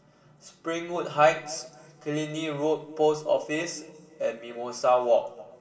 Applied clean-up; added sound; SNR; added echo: none; none; none; reverberation time 3.0 s.